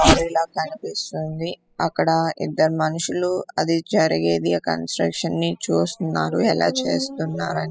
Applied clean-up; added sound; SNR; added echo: classical method spectral subtraction.